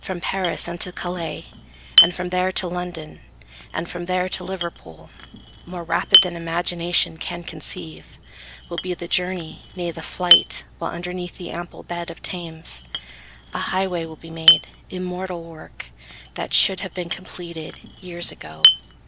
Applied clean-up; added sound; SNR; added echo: none; Chink, clink; -2 dB; none.